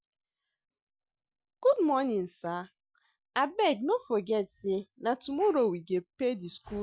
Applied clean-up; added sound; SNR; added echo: none; none; none; none.